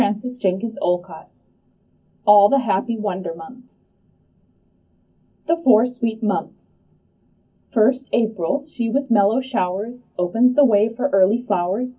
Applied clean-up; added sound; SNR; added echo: none; none; none; reverberation time 0.3 s.